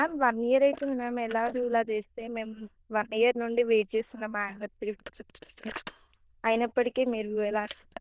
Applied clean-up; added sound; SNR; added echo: neural diffusion model UNIVERSE++.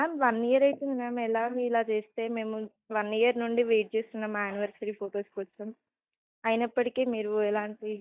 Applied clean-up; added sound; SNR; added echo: neural mask model DeepFilterNet 3.